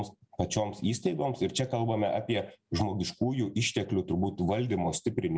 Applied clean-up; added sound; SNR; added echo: none; none; none; none.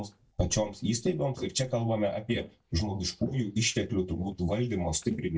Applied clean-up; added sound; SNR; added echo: neural mask model DeepFilterNet 3.